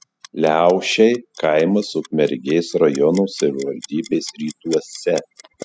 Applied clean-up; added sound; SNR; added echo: classical method spectral subtraction.